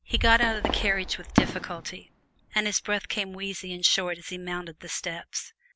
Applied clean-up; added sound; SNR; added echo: none; Fireworks; 2 dB; none.